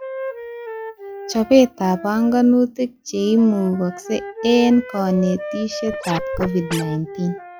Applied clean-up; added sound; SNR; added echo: classical method log-MMSE.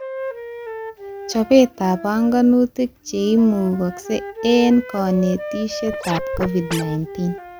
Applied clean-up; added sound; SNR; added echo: none; Scratching (performance technique) + Wind instrument, woodwind instrument; 11 dB; none.